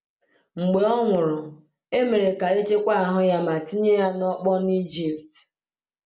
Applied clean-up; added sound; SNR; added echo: none; none; none; none.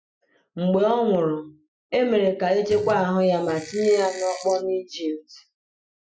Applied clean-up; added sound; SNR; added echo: classical method Wiener filter.